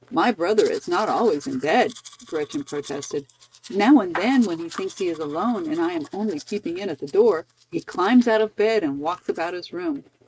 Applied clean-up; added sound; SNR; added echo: neural mask model RNNoise.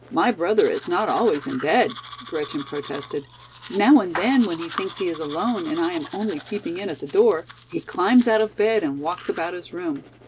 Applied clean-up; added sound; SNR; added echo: none; Domestic sounds, home sounds; 14 dB; none.